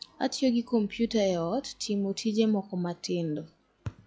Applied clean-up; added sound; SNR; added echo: classical method log-MMSE.